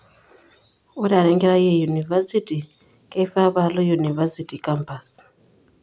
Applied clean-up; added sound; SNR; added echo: none; none; none; none.